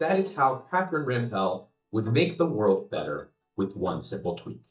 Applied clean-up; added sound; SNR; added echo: neural mask model DeepFilterNet 3.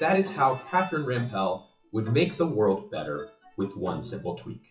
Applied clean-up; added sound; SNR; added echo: classical method WPE with log-MMSE.